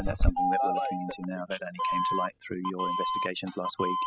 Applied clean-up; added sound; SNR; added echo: classical method spectral subtraction.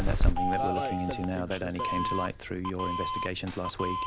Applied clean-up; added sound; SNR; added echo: none; Doorbell; -4 dB; none.